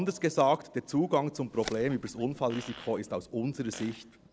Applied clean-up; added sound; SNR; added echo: none; Bird + Fart; 17 dB; none.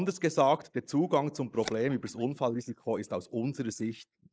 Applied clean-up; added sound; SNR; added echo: neural mask model Resemble Enhance denoiser.